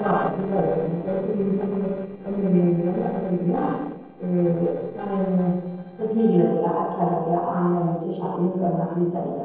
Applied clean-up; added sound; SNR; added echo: neural separator model SepFormer DNS4.